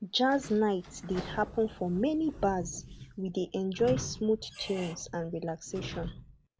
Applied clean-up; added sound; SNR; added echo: none; Squeak / Sliding door; 12 dB; none.